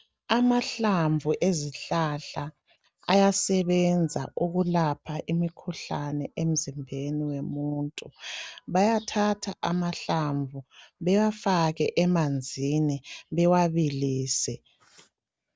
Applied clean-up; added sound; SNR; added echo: none; none; none; none.